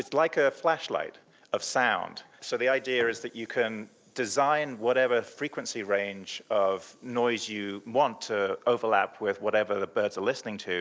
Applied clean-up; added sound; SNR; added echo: none; none; none; none.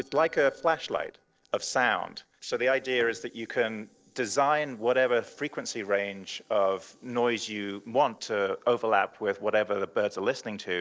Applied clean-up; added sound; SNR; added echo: neural separator model SepFormer DNS4.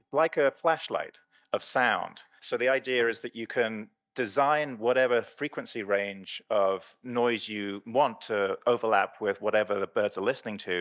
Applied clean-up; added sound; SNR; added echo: neural mask model DeepFilterNet 3.